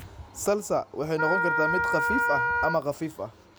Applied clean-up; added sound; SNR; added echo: none; Wind instrument, woodwind instrument; -3 dB; none.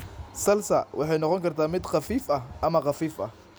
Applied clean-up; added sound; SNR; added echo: none; none; none; none.